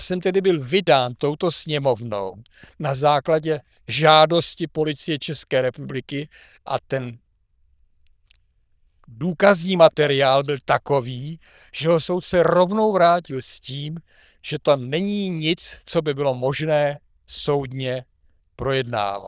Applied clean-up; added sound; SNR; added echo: neural diffusion model UNIVERSE++.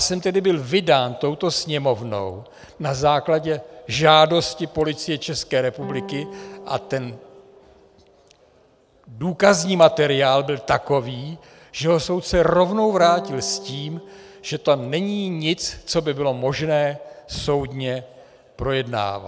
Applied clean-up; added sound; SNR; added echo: none; Guitar; 18 dB; none.